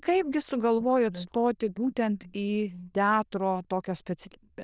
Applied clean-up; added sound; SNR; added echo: neural diffusion model UNIVERSE++.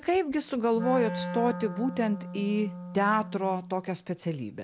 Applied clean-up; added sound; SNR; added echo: none; Wind instrument, woodwind instrument; 9 dB; none.